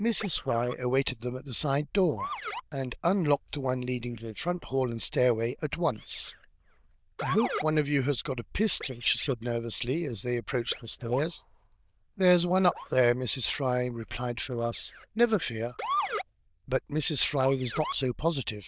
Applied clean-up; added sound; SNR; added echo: neural diffusion model UNIVERSE++.